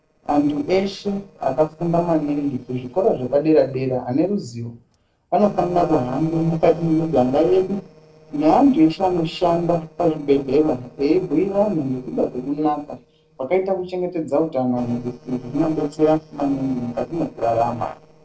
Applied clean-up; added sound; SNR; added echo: neural separator model SepFormer DNS4.